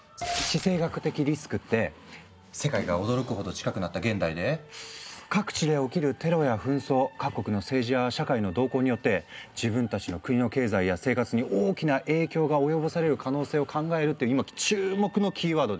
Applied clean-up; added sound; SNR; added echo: none; none; none; none.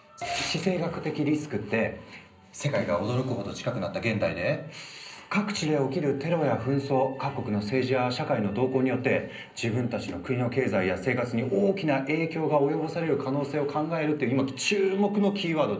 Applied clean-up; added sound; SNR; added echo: none; none; none; reverberation time 0.5 s.